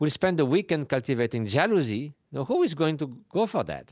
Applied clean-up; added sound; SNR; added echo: none; none; none; none.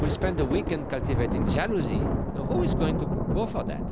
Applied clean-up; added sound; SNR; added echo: none; Thunder; -3 dB; none.